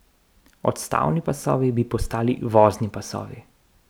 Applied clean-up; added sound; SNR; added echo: none; none; none; none.